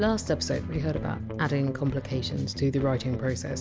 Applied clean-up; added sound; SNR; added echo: none; none; none; none.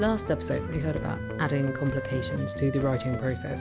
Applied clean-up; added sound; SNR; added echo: none; Wind instrument, woodwind instrument; 10 dB; none.